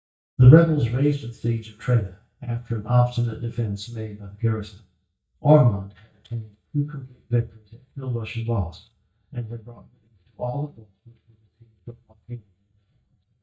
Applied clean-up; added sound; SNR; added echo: neural mask model DeepFilterNet 3.